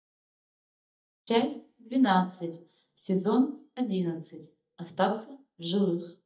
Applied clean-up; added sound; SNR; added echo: neural mask model DeepFilterNet 3.